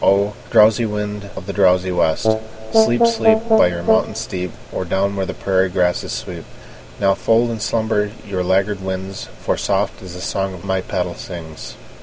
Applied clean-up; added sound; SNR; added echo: none; Brass instrument; -2 dB; none.